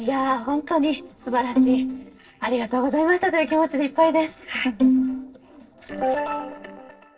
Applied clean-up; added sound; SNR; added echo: neural separator model SepFormer DNS4.